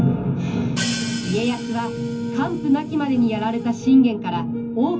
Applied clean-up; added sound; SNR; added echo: none; Hi-hat; 14 dB; reverberation time 0.3 s.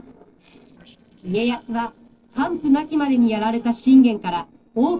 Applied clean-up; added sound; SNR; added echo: neural separator model SepFormer DNS4.